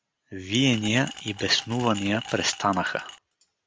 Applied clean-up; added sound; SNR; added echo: none; Glass; 14 dB; none.